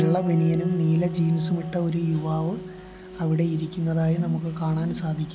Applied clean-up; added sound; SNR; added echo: none; Piano; 12 dB; none.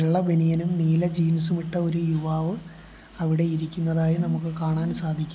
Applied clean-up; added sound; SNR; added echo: none; none; none; none.